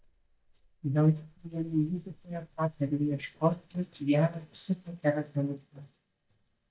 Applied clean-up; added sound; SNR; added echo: neural mask model DeepFilterNet 3.